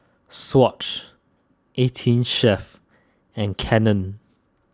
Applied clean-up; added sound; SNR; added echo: none; none; none; none.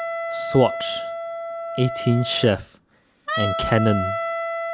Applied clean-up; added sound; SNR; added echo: none; Wind instrument, woodwind instrument; 4 dB; none.